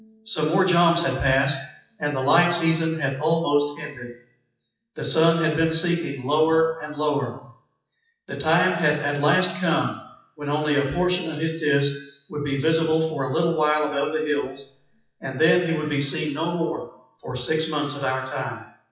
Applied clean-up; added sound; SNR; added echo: classical method WPE with log-MMSE.